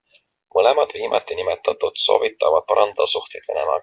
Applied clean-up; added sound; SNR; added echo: none; none; none; none.